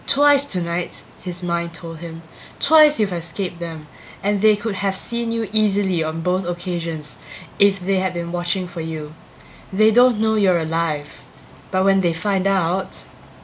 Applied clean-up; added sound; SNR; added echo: none; none; none; none.